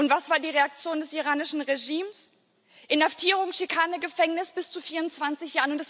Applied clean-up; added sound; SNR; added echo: none; none; none; none.